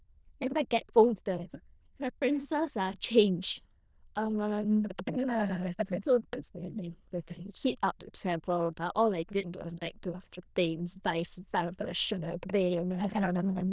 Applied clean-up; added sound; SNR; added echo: neural diffusion model UNIVERSE++.